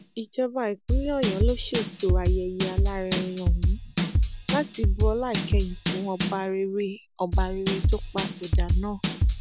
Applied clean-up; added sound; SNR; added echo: none; Drum / Drum kit; -4 dB; none.